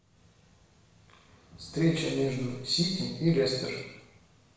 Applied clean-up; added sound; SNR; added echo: none; none; none; reverberation time 0.9 s.